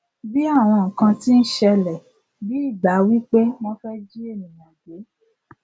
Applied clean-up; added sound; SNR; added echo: none; none; none; none.